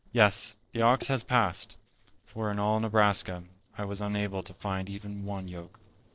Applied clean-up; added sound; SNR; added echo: neural separator model SepFormer DNS4.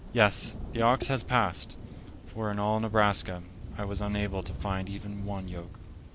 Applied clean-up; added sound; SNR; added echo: none; Thunder; 10 dB; none.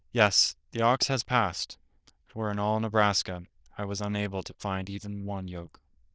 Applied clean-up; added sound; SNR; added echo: neural diffusion model UNIVERSE++.